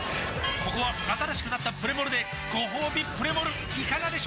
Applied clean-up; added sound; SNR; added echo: none; Chime; 14 dB; none.